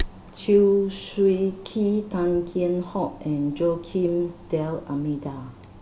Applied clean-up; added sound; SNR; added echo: none; Wind; 16 dB; none.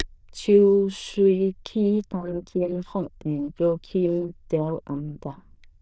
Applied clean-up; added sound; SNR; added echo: neural diffusion model UNIVERSE++.